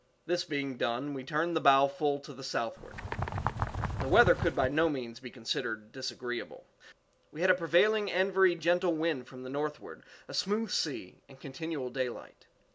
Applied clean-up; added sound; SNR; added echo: none; Bird; 4 dB; none.